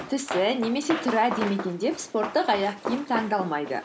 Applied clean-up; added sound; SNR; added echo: none; Run; 9 dB; none.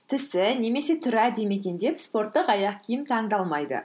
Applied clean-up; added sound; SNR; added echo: none; none; none; none.